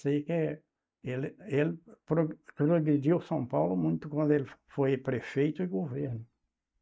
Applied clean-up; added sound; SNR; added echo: neural mask model DeepFilterNet 3.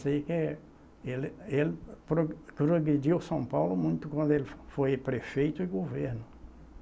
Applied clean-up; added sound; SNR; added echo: none; none; none; none.